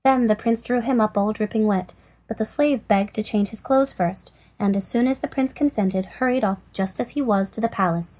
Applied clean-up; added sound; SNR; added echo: none; none; none; none.